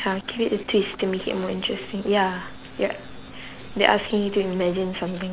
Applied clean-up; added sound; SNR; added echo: none; Coin (dropping); 19 dB; none.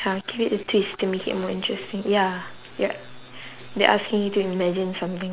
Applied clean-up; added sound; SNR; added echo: none; none; none; none.